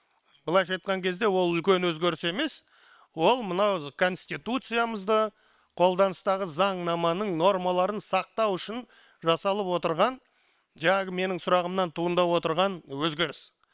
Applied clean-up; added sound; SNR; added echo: neural separator model SepFormer WHAM!.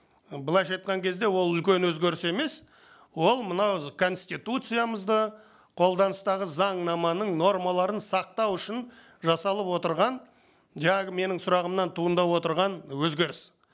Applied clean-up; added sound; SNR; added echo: none; none; none; none.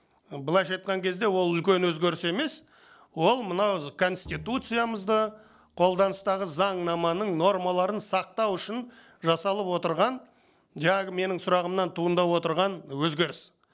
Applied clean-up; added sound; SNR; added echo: neural separator model SepFormer DNS4.